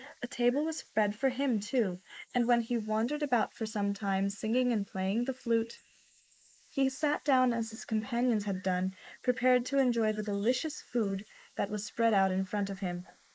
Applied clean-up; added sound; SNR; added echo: neural mask model Resemble Enhance denoiser.